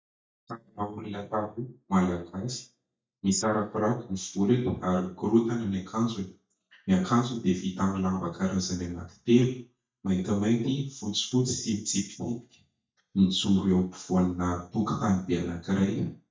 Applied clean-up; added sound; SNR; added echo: neural mask model DeepFilterNet 3.